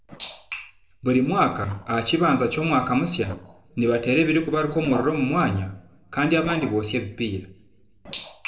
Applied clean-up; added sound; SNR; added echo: neural separator model SepFormer DNS4.